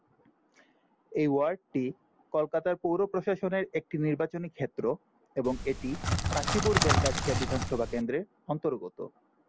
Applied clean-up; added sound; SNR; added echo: none; Crackle; -2 dB; none.